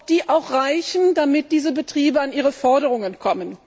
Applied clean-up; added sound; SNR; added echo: none; none; none; none.